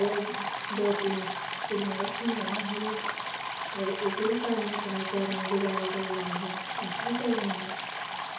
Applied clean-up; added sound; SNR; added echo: none; Stream; 1 dB; reverberation time 0.8 s.